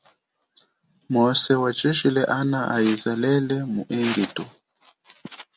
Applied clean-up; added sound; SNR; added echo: none; none; none; none.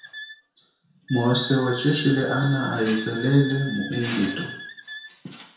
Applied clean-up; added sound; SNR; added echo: none; Wind instrument, woodwind instrument; 13 dB; reverberation time 0.5 s.